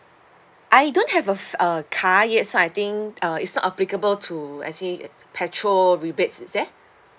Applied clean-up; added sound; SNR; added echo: none; none; none; none.